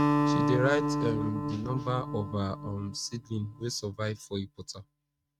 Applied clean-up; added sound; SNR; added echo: neural mask model RNNoise.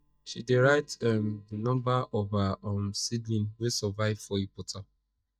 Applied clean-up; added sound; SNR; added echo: neural mask model DeepFilterNet 3.